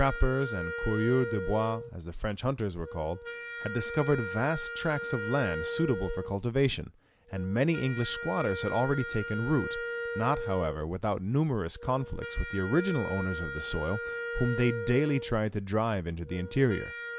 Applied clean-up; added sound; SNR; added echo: none; Wind instrument, woodwind instrument; 8 dB; none.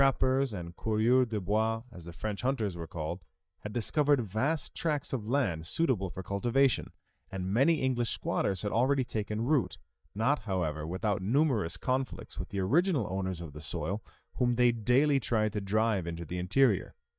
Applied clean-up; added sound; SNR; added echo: neural mask model DeepFilterNet 3.